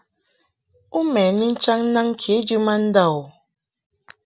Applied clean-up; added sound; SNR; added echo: none; none; none; none.